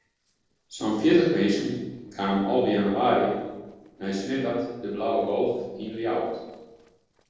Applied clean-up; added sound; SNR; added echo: neural separator model SepFormer DNS4.